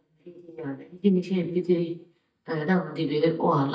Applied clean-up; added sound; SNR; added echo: neural mask model DeepFilterNet 3.